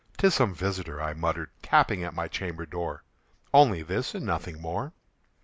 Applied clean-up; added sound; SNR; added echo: none; none; none; none.